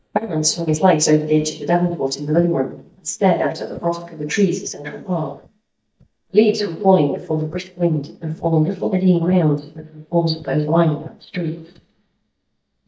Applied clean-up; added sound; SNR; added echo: neural mask model DeepFilterNet 3.